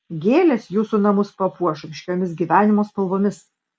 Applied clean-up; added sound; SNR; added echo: none; none; none; none.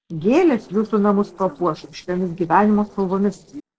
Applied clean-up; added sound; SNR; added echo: neural separator model SepFormer DNS4.